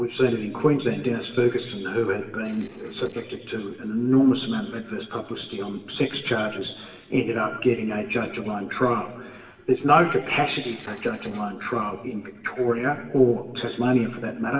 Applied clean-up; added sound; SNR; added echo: neural separator model SepFormer DNS4.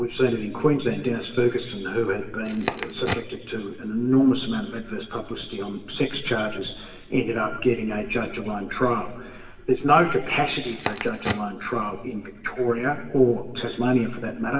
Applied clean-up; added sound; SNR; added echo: none; Crackle; 11 dB; reverberation time 1.2 s.